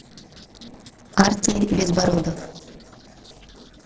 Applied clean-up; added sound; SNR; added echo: neural separator model SepFormer DNS4.